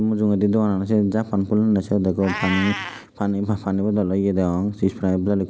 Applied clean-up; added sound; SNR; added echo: none; Meow; 16 dB; none.